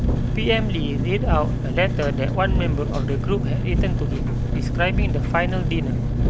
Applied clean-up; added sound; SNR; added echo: none; Engine; -5 dB; none.